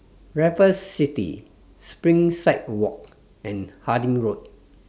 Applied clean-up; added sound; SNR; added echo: none; none; none; none.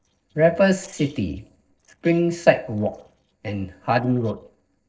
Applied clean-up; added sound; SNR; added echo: neural separator model SepFormer DNS4.